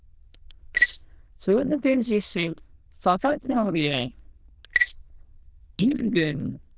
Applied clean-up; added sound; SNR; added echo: neural diffusion model UNIVERSE++.